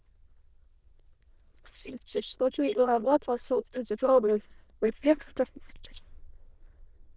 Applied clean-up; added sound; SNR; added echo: neural diffusion model UNIVERSE++.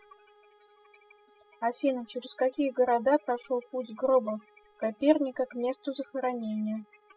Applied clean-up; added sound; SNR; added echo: classical method spectral subtraction.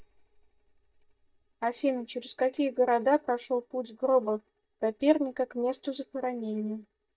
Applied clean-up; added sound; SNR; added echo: neural mask model DeepFilterNet 3.